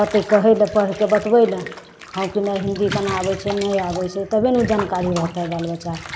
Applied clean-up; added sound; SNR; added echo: none; Bathtub (filling or washing) / Water; 15 dB; none.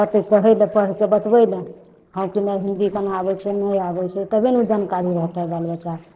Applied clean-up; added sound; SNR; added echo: neural separator model SepFormer DNS4.